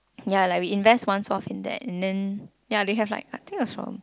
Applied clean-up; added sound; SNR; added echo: none; none; none; none.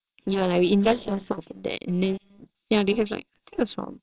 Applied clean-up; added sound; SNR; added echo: neural separator model SepFormer WHAMR!.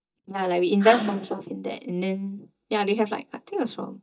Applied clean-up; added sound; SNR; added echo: neural mask model DeepFilterNet 3.